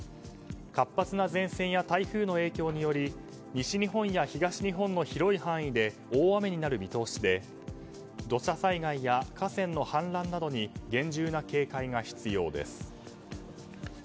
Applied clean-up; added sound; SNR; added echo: none; Slam; 18 dB; none.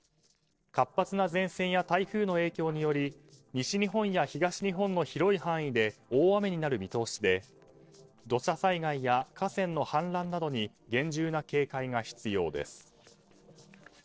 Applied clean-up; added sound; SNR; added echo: neural separator model SepFormer DNS4.